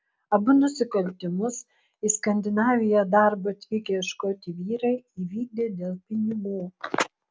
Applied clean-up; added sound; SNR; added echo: none; none; none; none.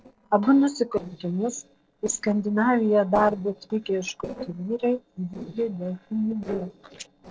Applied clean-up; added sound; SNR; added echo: neural separator model SepFormer DNS4.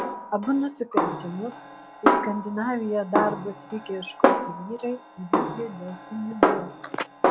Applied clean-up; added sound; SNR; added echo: none; Snare drum; -3 dB; none.